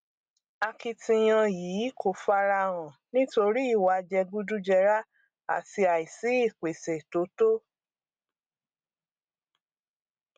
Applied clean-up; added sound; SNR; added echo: none; none; none; none.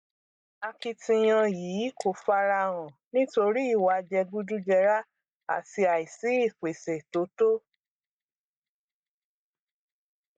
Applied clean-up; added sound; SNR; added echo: neural mask model DeepFilterNet 3.